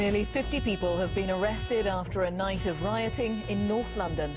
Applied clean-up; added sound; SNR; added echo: none; Bowed string instrument; 15 dB; none.